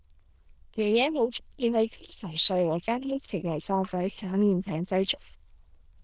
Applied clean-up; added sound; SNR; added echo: neural diffusion model UNIVERSE++.